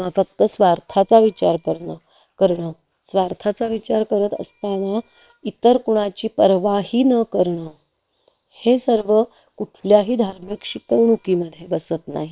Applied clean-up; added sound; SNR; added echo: neural separator model SepFormer WHAM!.